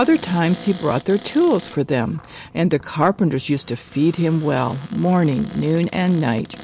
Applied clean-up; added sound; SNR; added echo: none; Cupboard open or close; 20 dB; none.